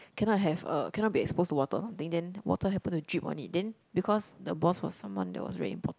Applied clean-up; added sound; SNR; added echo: none; none; none; none.